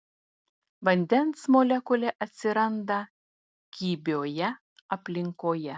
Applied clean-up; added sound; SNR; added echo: none; none; none; none.